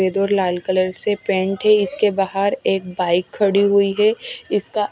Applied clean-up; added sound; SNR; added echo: none; none; none; none.